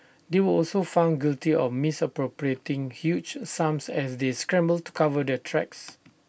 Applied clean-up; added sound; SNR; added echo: none; none; none; none.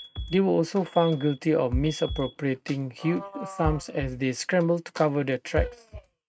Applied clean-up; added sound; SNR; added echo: neural mask model RNNoise.